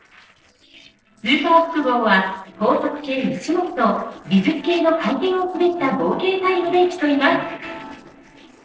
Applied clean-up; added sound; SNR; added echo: neural separator model SepFormer DNS4.